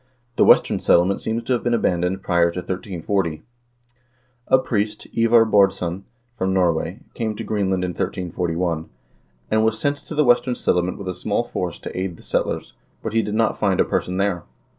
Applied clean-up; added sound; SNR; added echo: none; none; none; none.